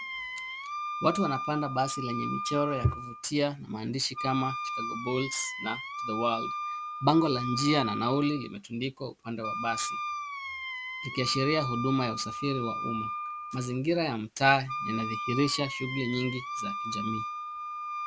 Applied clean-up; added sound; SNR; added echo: none; Wind instrument, woodwind instrument; 5 dB; none.